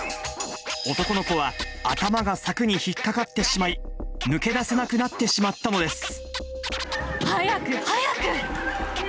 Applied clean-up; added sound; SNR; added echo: none; Scratching (performance technique); 10 dB; none.